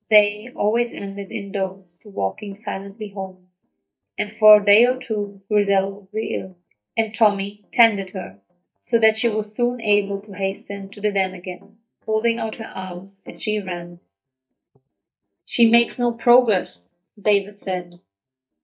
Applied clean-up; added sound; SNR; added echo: neural mask model DeepFilterNet 3.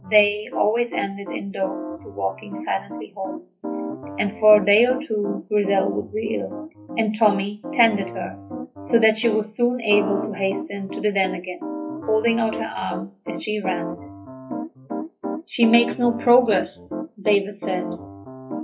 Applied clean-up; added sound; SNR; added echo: classical method WPE with log-MMSE.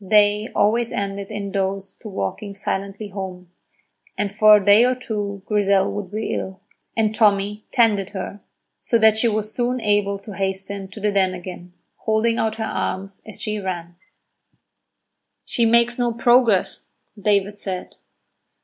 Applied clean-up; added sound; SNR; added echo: none; none; none; none.